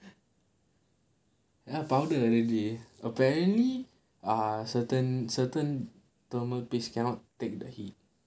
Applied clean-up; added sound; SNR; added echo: none; none; none; none.